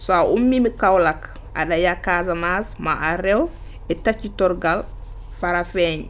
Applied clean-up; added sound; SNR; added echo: none; none; none; none.